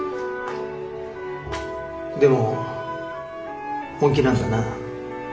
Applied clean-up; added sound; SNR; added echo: none; none; none; reverberation time 0.8 s.